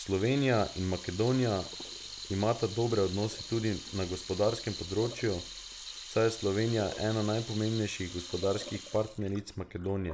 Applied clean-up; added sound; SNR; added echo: none; Sink (filling or washing) / Water tap, faucet; 12 dB; none.